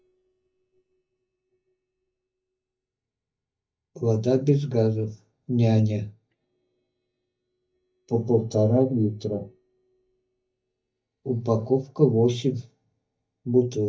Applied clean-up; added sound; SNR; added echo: neural mask model DeepFilterNet 3.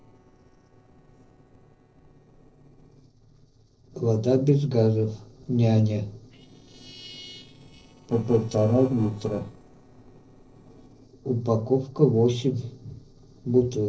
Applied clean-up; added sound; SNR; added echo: neural separator model SepFormer DNS4.